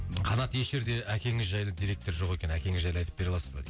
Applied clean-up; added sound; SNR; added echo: none; none; none; none.